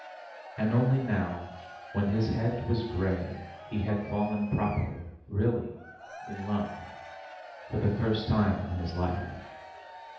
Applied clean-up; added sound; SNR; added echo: none; Crowd / Cheering; 15 dB; reverberation time 0.8 s.